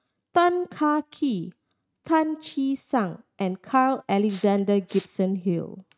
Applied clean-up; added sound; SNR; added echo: neural mask model RNNoise.